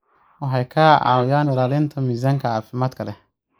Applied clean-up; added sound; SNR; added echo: neural mask model Resemble Enhance denoiser.